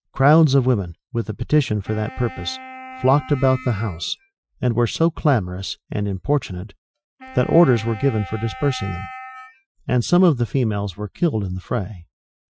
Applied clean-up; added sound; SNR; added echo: classical method Wiener filter.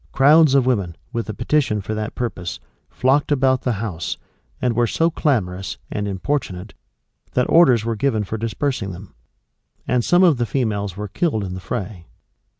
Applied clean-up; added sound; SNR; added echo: none; none; none; none.